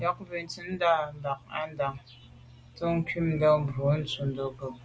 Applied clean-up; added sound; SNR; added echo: none; none; none; none.